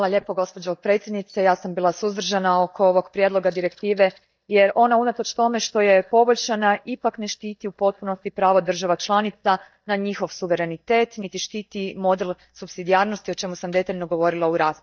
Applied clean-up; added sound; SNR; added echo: neural mask model DeepFilterNet 3.